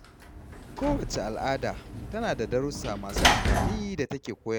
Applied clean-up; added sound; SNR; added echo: none; Sliding door / Slam; -1 dB; none.